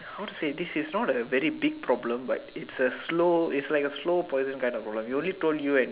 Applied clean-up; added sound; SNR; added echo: none; none; none; none.